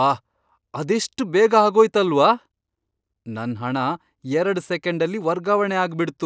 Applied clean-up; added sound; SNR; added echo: none; none; none; none.